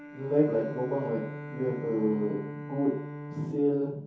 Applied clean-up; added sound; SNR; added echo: none; Bowed string instrument; 10 dB; reverberation time 0.6 s.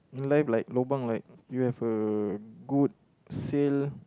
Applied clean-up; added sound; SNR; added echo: none; none; none; none.